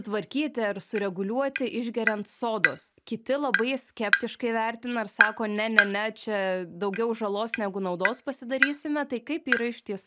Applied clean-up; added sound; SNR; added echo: none; Tap; 2 dB; none.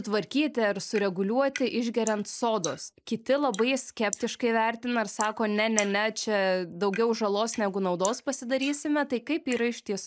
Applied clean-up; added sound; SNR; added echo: neural mask model Resemble Enhance denoiser.